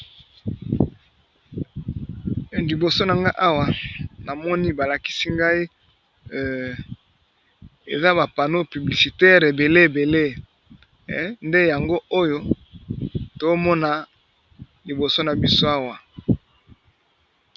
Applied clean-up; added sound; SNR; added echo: none; none; none; none.